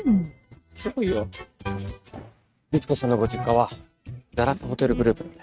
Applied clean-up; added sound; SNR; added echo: neural mask model RNNoise.